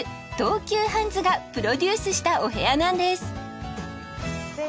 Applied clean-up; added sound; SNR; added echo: none; none; none; none.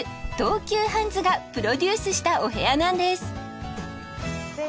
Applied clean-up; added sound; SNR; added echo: none; Thump, thud; 20 dB; none.